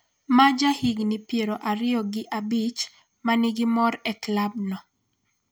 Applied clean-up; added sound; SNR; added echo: none; none; none; none.